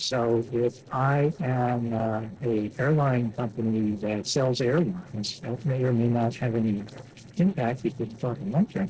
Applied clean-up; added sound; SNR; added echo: neural separator model SepFormer DNS4.